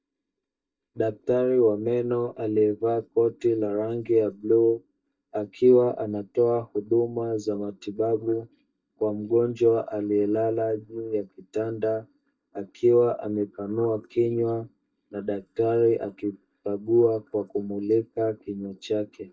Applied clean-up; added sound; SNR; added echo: neural mask model DeepFilterNet 3.